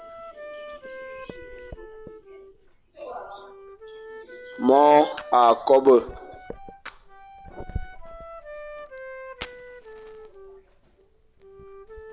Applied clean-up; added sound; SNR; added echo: none; Wind instrument, woodwind instrument + Fire; 14 dB; none.